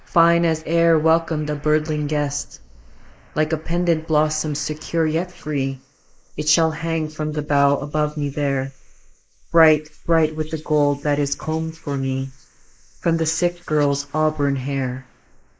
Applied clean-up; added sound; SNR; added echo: neural mask model Resemble Enhance denoiser.